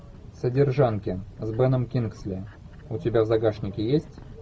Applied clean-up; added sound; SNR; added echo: none; none; none; none.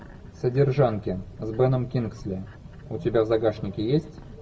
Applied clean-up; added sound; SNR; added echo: none; none; none; reverberation time 1.9 s.